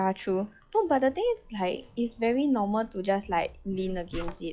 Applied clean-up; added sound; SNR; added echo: classical method log-MMSE.